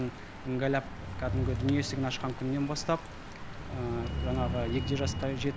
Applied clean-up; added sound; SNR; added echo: none; Rain; 13 dB; none.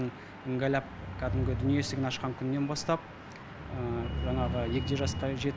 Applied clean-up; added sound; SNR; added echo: none; none; none; none.